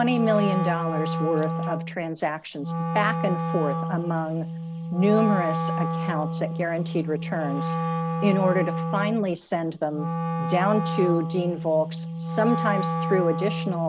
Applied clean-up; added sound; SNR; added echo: none; Wind instrument, woodwind instrument; 2 dB; none.